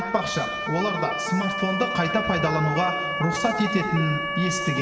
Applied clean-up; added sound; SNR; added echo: none; Motor vehicle (road) / Siren; 3 dB; reverberation time 2.1 s.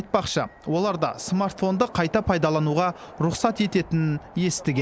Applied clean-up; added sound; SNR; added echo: none; none; none; none.